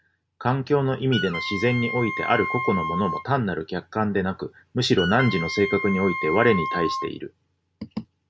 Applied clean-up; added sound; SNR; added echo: none; Wind instrument, woodwind instrument; 6 dB; none.